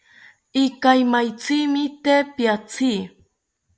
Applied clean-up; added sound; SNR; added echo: none; none; none; none.